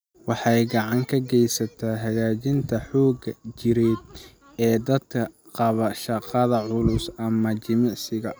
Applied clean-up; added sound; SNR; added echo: none; none; none; none.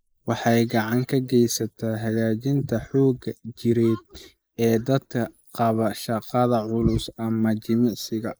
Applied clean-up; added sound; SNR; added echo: neural mask model Resemble Enhance denoiser.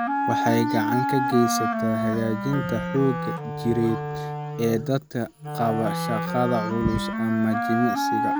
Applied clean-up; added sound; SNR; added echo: none; Wind instrument, woodwind instrument; 1 dB; none.